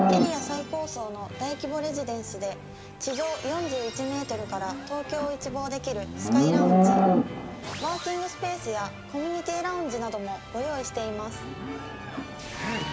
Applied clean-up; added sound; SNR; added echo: none; Livestock, farm animals, working animals; -2 dB; none.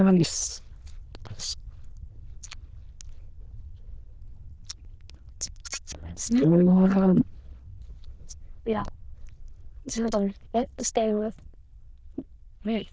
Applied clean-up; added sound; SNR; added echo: neural diffusion model UNIVERSE++.